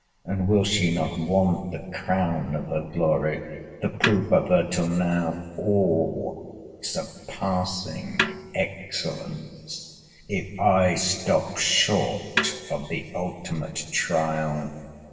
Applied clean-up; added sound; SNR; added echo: none; Snare drum; 7 dB; reverberation time 2.5 s.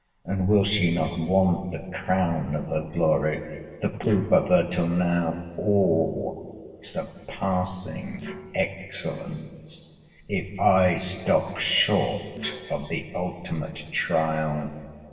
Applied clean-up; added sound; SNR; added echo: neural separator model SepFormer DNS4.